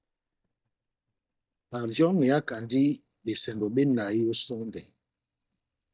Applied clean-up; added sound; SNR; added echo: neural mask model DeepFilterNet 3.